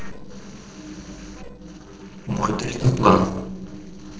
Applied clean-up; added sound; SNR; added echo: neural separator model SepFormer DNS4.